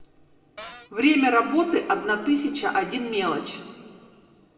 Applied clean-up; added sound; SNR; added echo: none; Cupboard open or close; 14 dB; reverberation time 1.7 s.